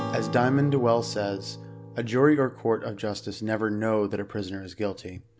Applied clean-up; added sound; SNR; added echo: none; Acoustic guitar / Strum; 13 dB; none.